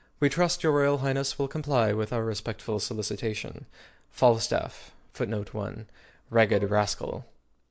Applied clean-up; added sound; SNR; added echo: neural mask model Resemble Enhance denoiser.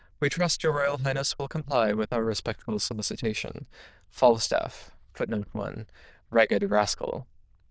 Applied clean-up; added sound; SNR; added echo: neural diffusion model UNIVERSE++.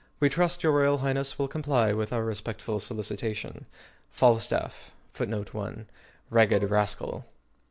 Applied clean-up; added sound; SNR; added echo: none; Bowed string instrument; 14 dB; none.